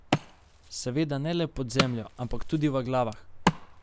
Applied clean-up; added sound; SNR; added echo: none; Wood; 3 dB; none.